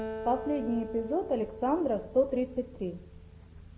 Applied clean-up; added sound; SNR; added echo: none; Acoustic guitar; 11 dB; none.